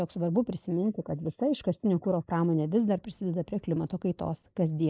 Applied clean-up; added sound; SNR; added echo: neural mask model Resemble Enhance denoiser.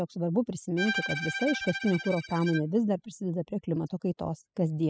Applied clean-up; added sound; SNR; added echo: classical method spectral subtraction.